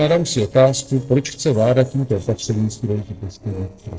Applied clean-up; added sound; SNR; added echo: neural separator model SepFormer DNS4.